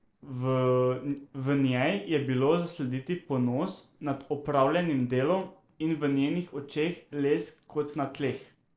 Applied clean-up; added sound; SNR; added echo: neural separator model SepFormer DNS4.